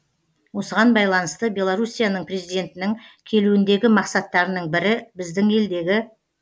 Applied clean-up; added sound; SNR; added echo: none; none; none; none.